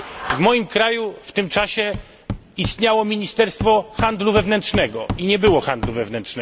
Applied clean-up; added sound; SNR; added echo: none; Clapping + Hammer; 11 dB; none.